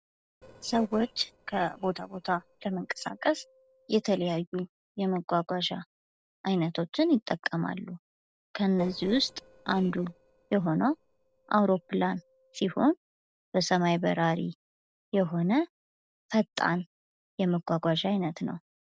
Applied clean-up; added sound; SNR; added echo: neural separator model SepFormer DNS4.